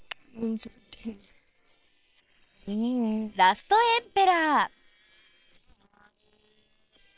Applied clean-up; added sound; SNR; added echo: neural separator model SepFormer WHAM!.